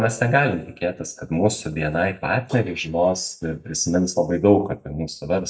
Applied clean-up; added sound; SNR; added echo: neural mask model DeepFilterNet 3.